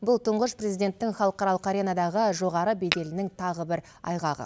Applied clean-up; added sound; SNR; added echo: none; Tap / Glass; 7 dB; none.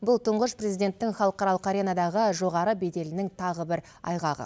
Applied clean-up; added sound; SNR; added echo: none; none; none; none.